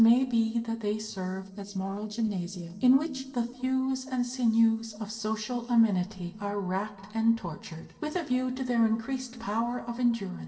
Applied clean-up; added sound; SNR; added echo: neural separator model SepFormer DNS4.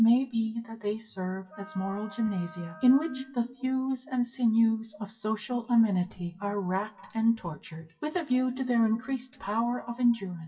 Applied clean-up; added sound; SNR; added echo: classical method WPE with log-MMSE.